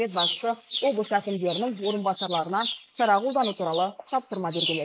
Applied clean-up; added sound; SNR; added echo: neural mask model Resemble Enhance denoiser.